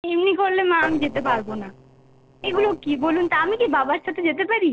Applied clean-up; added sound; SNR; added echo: neural separator model SepFormer DNS4.